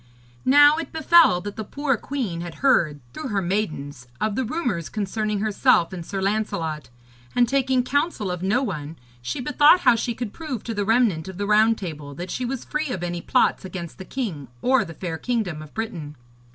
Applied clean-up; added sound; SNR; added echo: none; none; none; none.